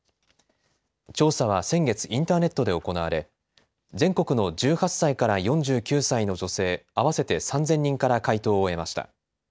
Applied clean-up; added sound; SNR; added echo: none; none; none; none.